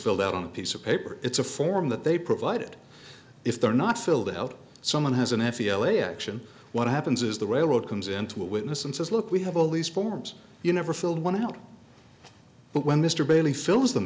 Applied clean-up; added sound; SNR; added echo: none; none; none; none.